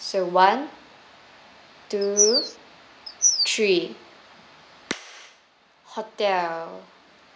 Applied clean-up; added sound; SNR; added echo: none; Bird vocalization, bird call, bird song; -4 dB; none.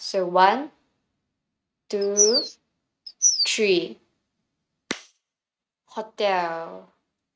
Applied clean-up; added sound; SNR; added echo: neural mask model RNNoise.